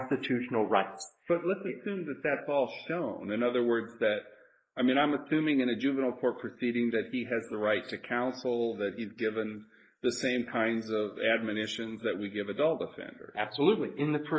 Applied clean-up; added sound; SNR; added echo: neural mask model Resemble Enhance denoiser.